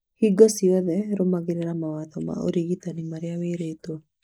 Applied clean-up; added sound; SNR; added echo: neural mask model Resemble Enhance denoiser.